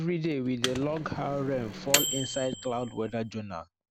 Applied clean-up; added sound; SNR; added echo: none; Microwave oven; 3 dB; none.